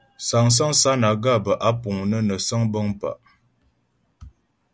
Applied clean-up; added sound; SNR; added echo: none; none; none; none.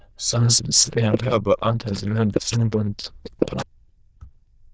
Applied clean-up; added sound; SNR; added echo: neural diffusion model UNIVERSE++.